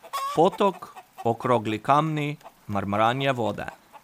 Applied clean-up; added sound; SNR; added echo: none; Chicken, rooster; 15 dB; none.